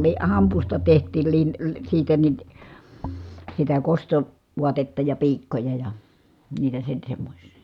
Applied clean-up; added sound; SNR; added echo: none; none; none; none.